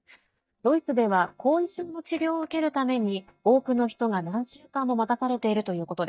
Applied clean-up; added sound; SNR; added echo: neural mask model DeepFilterNet 3.